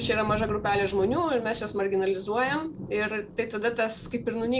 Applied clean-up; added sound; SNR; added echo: none; Thunder; 12 dB; none.